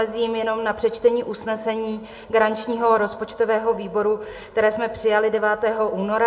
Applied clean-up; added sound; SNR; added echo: none; none; none; reverberation time 0.8 s.